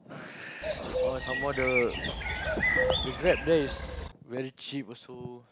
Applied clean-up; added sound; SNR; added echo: none; Bird; -2 dB; none.